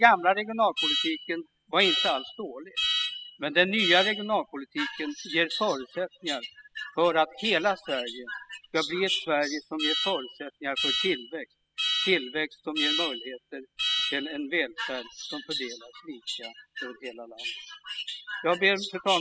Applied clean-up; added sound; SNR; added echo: classical method spectral subtraction.